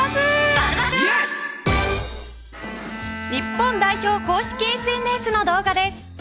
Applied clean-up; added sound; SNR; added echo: none; Bowed string instrument; 13 dB; none.